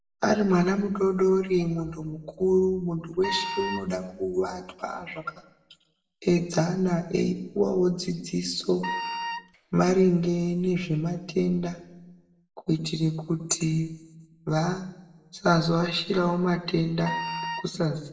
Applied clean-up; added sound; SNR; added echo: none; Wind instrument, woodwind instrument; 8 dB; reverberation time 0.7 s.